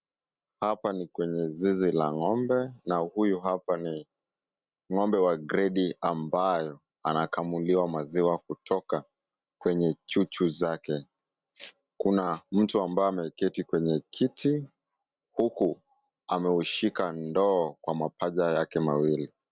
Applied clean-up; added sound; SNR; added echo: none; none; none; none.